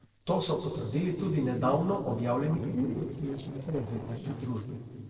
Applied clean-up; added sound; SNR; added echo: neural separator model SepFormer DNS4.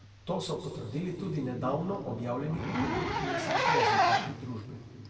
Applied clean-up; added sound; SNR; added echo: none; Zipper (clothing); -3 dB; reverberation time 2.3 s.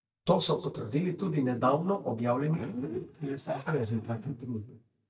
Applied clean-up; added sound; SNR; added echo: neural mask model DeepFilterNet 3.